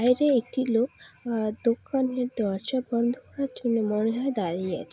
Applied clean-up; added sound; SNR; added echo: none; none; none; none.